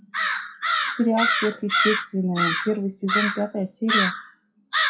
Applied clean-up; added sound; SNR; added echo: classical method WPE with log-MMSE.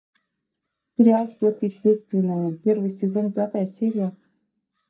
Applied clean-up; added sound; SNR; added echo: neural mask model DeepFilterNet 3.